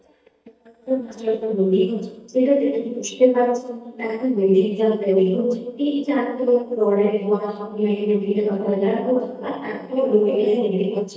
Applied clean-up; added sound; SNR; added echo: neural mask model DeepFilterNet 3.